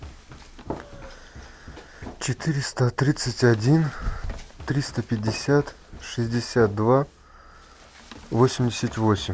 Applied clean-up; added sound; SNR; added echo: none; Run; 17 dB; none.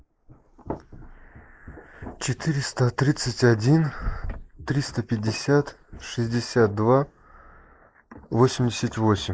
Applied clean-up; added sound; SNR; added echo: neural mask model Resemble Enhance denoiser.